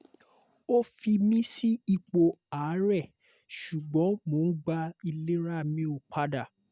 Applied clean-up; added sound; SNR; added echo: none; none; none; none.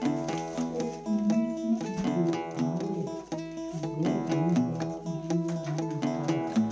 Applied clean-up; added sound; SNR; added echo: none; Acoustic guitar; -1 dB; reverberation time 0.9 s.